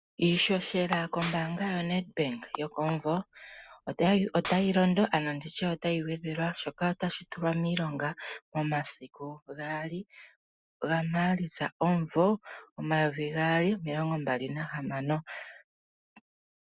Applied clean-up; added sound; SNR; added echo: none; Clapping; 17 dB; none.